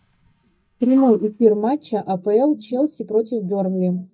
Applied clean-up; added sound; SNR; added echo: neural mask model DeepFilterNet 3.